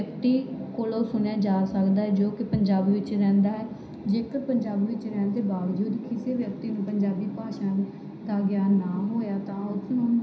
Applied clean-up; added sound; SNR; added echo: none; none; none; reverberation time 0.5 s.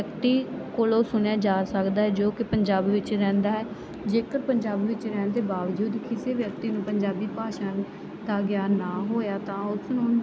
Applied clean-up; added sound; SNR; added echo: none; none; none; none.